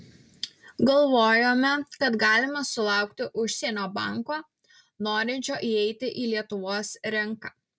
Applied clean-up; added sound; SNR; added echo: none; none; none; none.